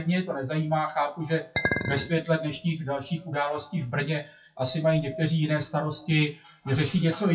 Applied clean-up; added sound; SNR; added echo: classical method WPE with log-MMSE.